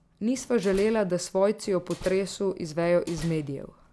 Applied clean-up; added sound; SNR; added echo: none; Slam; 19 dB; none.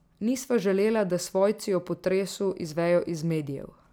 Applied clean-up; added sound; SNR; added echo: none; none; none; none.